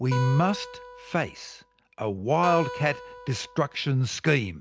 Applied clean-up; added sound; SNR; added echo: none; Acoustic guitar; 12 dB; none.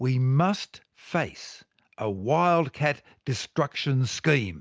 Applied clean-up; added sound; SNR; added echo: none; none; none; none.